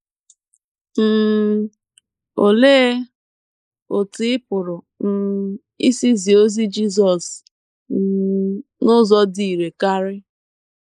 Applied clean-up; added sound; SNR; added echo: neural mask model Resemble Enhance denoiser.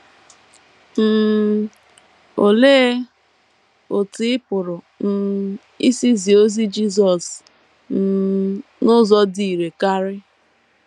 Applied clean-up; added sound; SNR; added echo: none; none; none; none.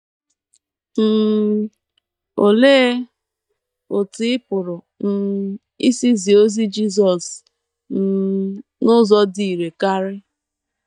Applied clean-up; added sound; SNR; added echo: neural mask model DeepFilterNet 3.